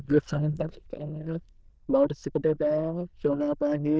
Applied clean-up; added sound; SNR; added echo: neural diffusion model UNIVERSE++.